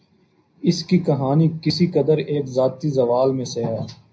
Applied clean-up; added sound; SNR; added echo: none; none; none; reverberation time 0.5 s.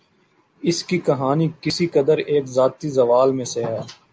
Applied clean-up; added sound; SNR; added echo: none; none; none; none.